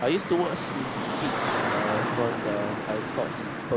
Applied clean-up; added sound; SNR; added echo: none; Traffic noise, roadway noise; 0 dB; none.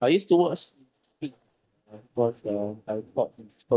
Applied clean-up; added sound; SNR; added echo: neural mask model DeepFilterNet 3.